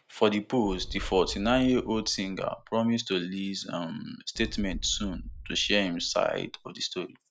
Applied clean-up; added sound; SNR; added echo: none; Boom; 12 dB; none.